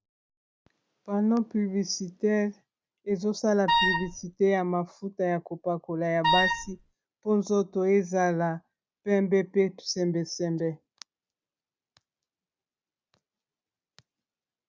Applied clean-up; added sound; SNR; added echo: none; Wind instrument, woodwind instrument; -3 dB; none.